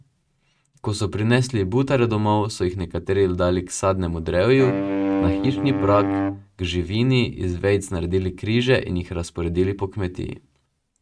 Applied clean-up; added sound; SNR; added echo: neural mask model RNNoise.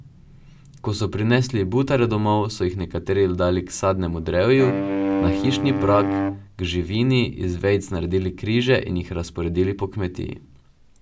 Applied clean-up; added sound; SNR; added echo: none; Wind instrument, woodwind instrument; 3 dB; none.